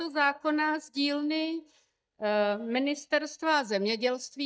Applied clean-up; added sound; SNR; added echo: neural mask model DeepFilterNet 3.